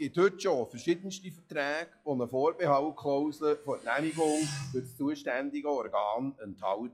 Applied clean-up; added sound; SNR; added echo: classical method log-MMSE.